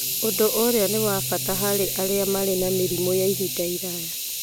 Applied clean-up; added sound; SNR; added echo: none; Hiss; 3 dB; none.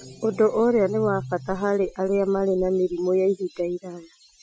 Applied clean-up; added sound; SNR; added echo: classical method Wiener filter.